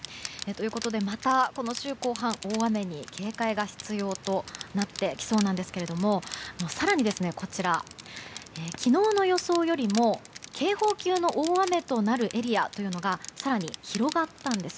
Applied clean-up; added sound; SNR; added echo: none; Crushing; 15 dB; none.